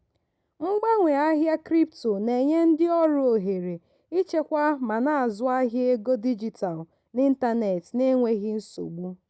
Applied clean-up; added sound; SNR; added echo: none; none; none; none.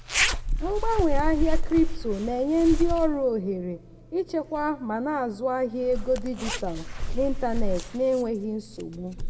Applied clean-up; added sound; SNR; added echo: none; Zipper (clothing); 1 dB; reverberation time 1.1 s.